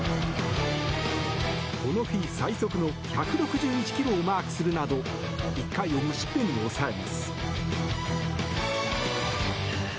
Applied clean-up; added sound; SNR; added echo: none; none; none; none.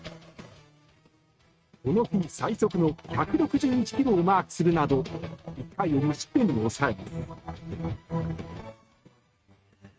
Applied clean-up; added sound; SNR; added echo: neural mask model RNNoise.